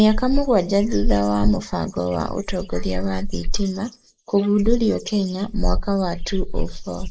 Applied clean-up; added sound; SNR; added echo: neural mask model Resemble Enhance denoiser.